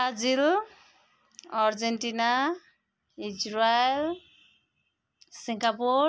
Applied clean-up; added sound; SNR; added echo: none; none; none; none.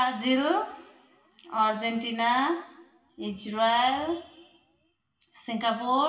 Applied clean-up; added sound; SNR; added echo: none; none; none; reverberation time 0.8 s.